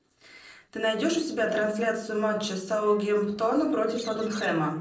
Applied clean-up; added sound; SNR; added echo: neural separator model SepFormer DNS4.